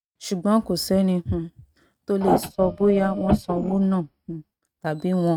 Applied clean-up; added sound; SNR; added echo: neural mask model RNNoise.